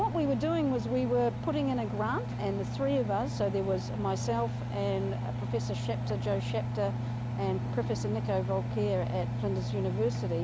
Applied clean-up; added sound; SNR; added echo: none; Engine; 2 dB; none.